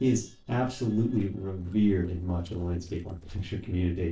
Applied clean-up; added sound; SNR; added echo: neural separator model SepFormer DNS4.